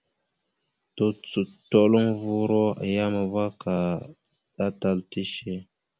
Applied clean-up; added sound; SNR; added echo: none; none; none; none.